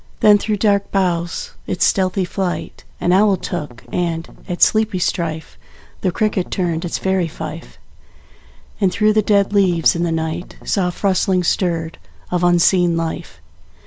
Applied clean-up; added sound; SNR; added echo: none; Strum; 18 dB; none.